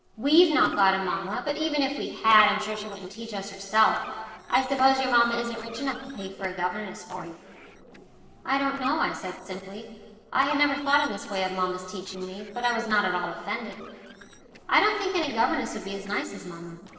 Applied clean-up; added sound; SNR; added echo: neural separator model SepFormer DNS4.